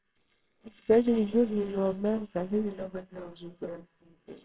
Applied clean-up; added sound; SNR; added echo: neural separator model SepFormer WHAMR!.